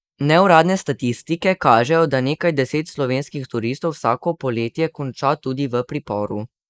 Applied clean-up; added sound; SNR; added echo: neural mask model Resemble Enhance denoiser.